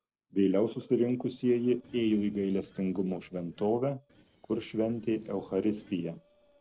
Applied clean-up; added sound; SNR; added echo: neural separator model SepFormer DNS4.